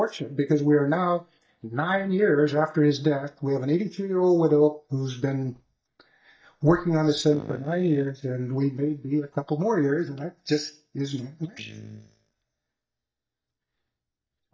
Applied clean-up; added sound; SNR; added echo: neural mask model DeepFilterNet 3.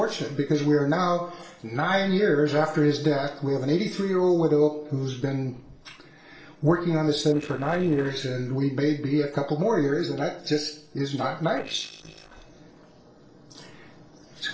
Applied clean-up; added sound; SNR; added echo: neural separator model SepFormer DNS4.